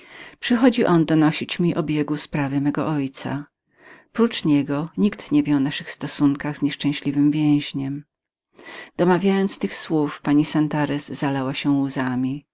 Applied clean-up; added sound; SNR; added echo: neural mask model Resemble Enhance denoiser.